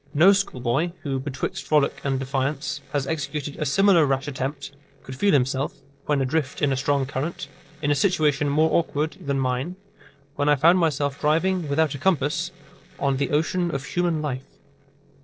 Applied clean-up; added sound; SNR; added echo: neural separator model SepFormer DNS4.